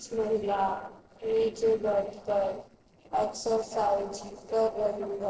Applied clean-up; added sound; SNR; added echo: neural separator model SepFormer DNS4.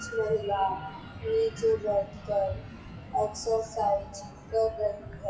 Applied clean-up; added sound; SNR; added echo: classical method WPE with log-MMSE.